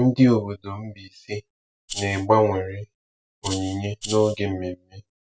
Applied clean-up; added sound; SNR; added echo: none; Rattle (instrument); 11 dB; none.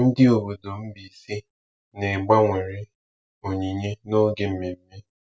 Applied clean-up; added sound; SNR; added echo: none; none; none; none.